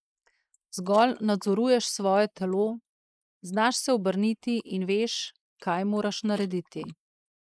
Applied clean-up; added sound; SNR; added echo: neural mask model Resemble Enhance denoiser.